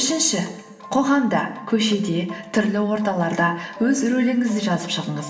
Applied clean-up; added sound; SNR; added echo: none; none; none; reverberation time 0.8 s.